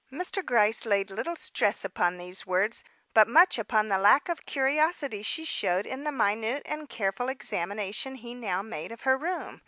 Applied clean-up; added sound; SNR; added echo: none; none; none; none.